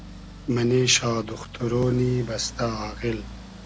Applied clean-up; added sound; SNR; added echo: none; Accelerating, revving, vroom; 14 dB; none.